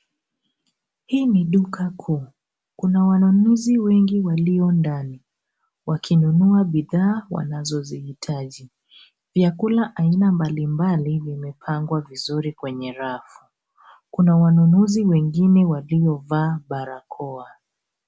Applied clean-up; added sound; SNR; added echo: none; none; none; none.